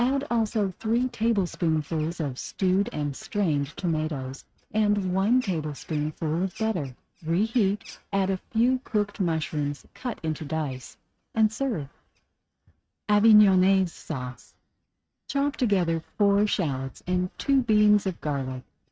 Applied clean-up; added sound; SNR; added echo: neural mask model RNNoise.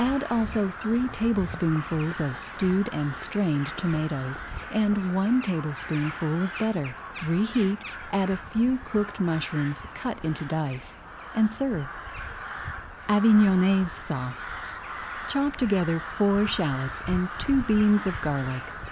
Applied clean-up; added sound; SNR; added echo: none; Crow; 11 dB; none.